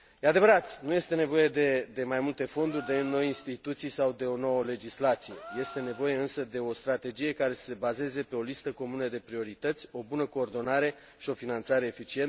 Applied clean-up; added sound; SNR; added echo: none; Gasp; 19 dB; none.